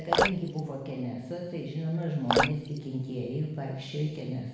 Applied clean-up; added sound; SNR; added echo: none; Drip; 0 dB; reverberation time 0.9 s.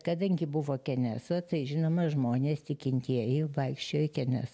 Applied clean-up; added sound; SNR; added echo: none; none; none; none.